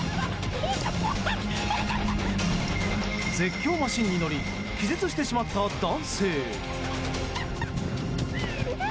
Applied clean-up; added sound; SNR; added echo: none; none; none; none.